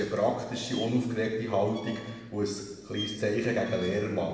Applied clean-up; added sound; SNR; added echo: none; Squeak; 17 dB; reverberation time 1.1 s.